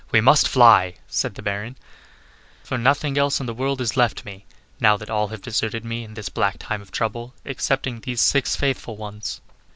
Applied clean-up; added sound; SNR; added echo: none; none; none; none.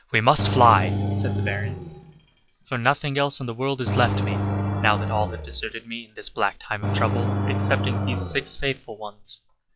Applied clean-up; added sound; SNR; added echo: classical method log-MMSE.